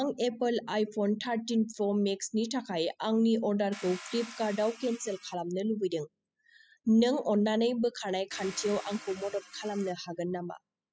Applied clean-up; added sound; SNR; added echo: classical method spectral subtraction.